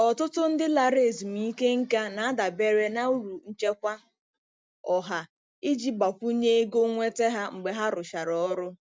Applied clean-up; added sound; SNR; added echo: none; none; none; none.